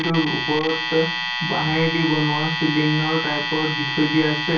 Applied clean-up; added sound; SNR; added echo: none; Alarm; 3 dB; reverberation time 0.2 s.